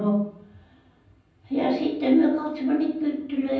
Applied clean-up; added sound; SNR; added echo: none; none; none; reverberation time 0.6 s.